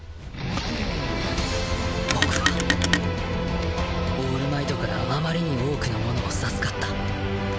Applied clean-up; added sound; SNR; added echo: none; Telephone; 3 dB; none.